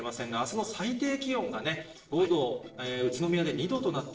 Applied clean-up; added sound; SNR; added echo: neural separator model SepFormer DNS4.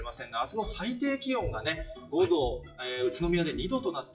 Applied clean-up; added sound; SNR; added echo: classical method WPE with log-MMSE.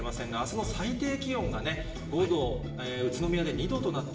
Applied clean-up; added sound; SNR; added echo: none; Alarm; 18 dB; reverberation time 0.8 s.